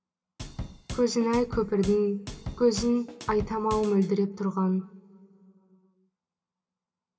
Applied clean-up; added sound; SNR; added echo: none; Drum / Drum kit; 11 dB; reverberation time 2.7 s.